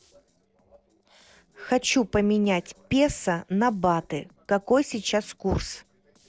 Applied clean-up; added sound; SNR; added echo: neural separator model SepFormer DNS4.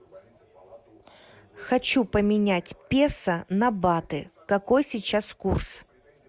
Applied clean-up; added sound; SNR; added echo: none; none; none; none.